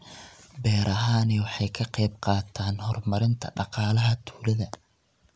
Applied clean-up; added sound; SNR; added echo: none; none; none; none.